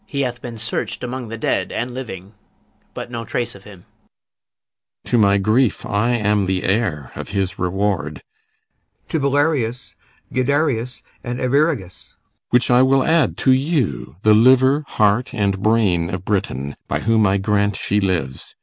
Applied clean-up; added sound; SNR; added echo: none; none; none; none.